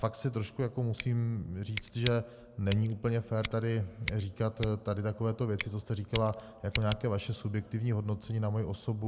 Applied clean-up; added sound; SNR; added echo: none; Scissors; 5 dB; none.